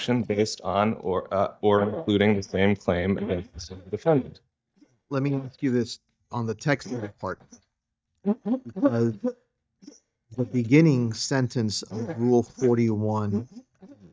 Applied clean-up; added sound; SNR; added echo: neural mask model DeepFilterNet 3.